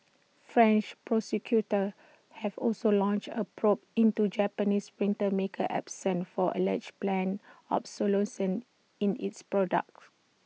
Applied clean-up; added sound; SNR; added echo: none; none; none; none.